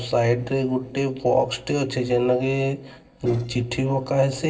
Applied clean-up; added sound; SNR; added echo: neural separator model SepFormer DNS4.